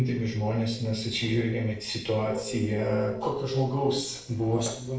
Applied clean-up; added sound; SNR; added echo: neural separator model SepFormer DNS4.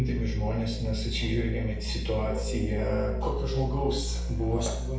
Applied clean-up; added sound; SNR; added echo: none; Musical instrument; 0 dB; reverberation time 0.6 s.